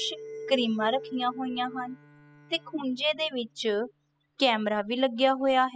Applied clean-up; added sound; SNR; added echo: classical method spectral subtraction.